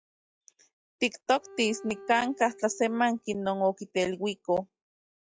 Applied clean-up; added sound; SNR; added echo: classical method log-MMSE.